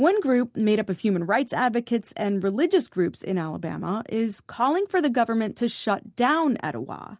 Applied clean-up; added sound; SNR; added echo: none; none; none; none.